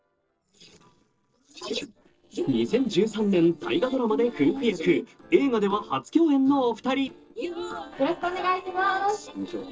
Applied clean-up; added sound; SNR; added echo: neural separator model SepFormer DNS4.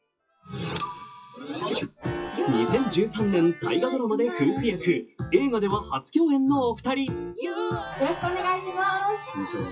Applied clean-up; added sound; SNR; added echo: classical method WPE with log-MMSE.